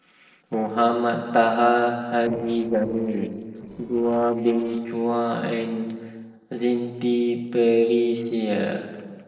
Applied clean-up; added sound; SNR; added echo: neural separator model SepFormer DNS4.